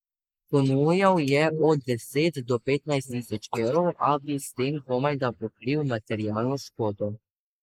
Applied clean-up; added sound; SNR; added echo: neural mask model Resemble Enhance denoiser.